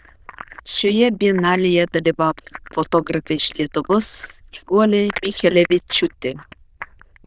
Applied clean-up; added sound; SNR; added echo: neural diffusion model UNIVERSE++.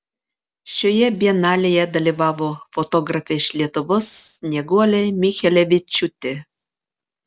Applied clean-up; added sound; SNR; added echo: none; none; none; none.